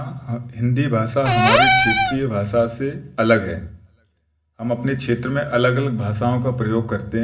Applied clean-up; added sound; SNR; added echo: none; Cupboard open or close / Door; -4 dB; reverberation time 0.4 s.